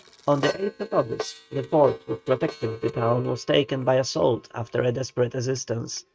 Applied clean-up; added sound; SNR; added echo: neural mask model RNNoise.